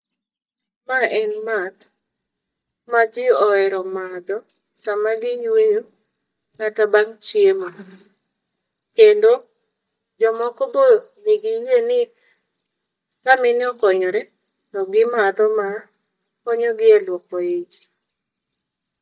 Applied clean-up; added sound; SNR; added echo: neural mask model DeepFilterNet 3.